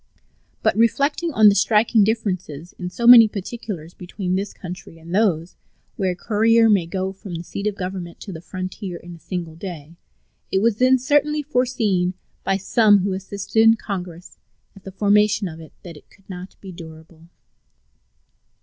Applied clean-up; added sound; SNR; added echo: none; none; none; none.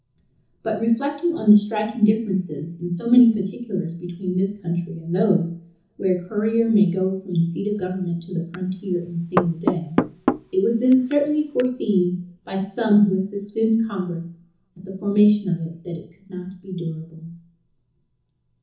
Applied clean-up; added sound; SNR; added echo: none; Knock / Wood; 5 dB; reverberation time 0.6 s.